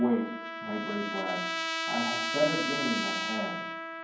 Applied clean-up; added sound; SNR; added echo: none; Trumpet; 1 dB; reverberation time 0.9 s.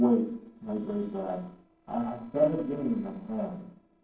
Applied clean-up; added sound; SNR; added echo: neural separator model SepFormer DNS4.